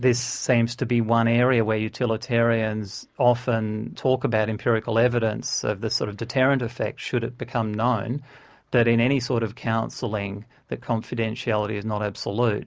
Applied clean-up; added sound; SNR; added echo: none; none; none; none.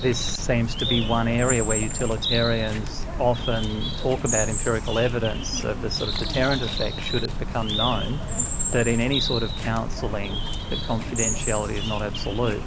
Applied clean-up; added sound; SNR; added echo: none; Bird; 1 dB; none.